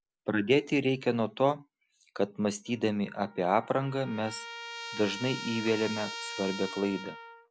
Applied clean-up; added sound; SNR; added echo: none; Trumpet; 13 dB; none.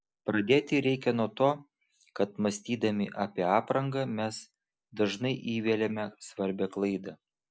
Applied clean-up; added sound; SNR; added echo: none; none; none; none.